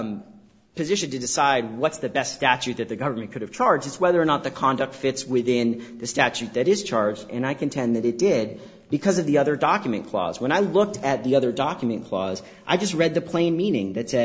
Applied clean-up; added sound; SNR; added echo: none; none; none; none.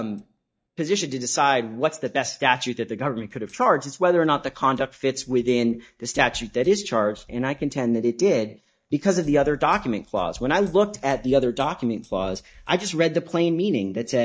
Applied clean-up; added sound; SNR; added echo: neural mask model DeepFilterNet 3.